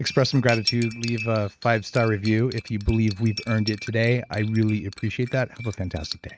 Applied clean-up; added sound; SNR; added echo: neural mask model RNNoise.